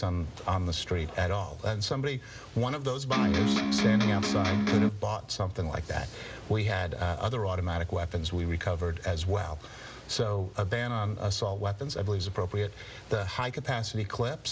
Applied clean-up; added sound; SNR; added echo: none; Electric guitar; -5 dB; none.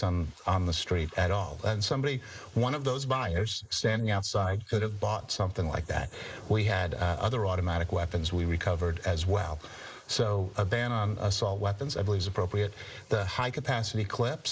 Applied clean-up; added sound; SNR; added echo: neural mask model Resemble Enhance denoiser.